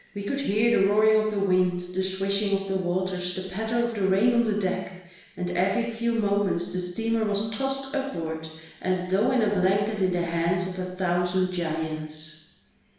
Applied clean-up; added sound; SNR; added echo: none; Wind instrument, woodwind instrument; 14 dB; reverberation time 0.9 s.